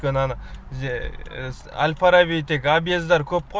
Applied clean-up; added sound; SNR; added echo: none; none; none; none.